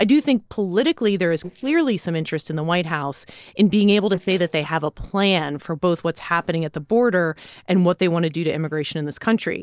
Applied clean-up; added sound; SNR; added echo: neural separator model SepFormer DNS4.